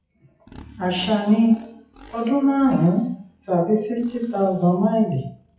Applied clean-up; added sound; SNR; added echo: classical method WPE with log-MMSE.